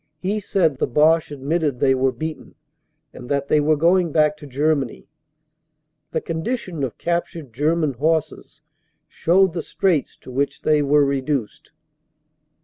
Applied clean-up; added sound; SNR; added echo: none; none; none; none.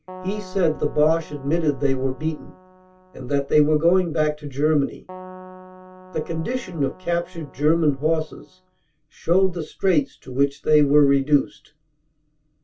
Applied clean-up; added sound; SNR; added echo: none; Keyboard (musical); 20 dB; reverberation time 0.2 s.